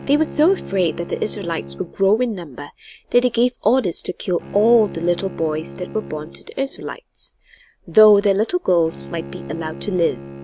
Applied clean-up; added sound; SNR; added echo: none; Bowed string instrument; 15 dB; none.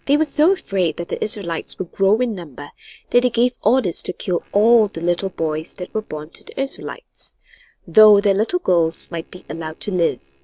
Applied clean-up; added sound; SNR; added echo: neural separator model SepFormer DNS4.